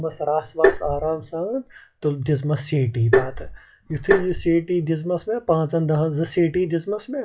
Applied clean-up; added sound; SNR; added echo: classical method log-MMSE.